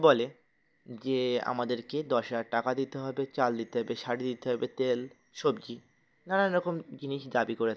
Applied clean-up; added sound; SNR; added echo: none; none; none; none.